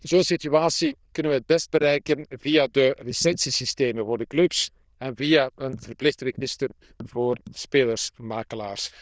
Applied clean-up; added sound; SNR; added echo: neural diffusion model UNIVERSE++.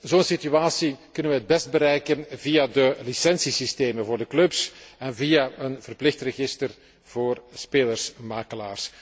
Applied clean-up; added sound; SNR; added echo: none; none; none; none.